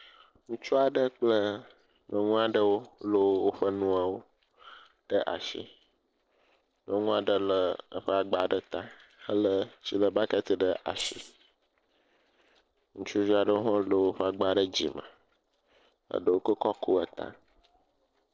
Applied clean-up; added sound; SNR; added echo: neural separator model SepFormer DNS4.